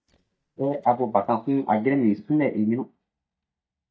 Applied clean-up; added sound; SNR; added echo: neural mask model DeepFilterNet 3.